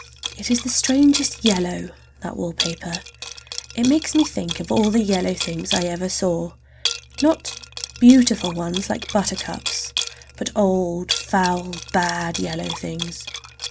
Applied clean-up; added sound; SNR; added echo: none; Liquid; 10 dB; none.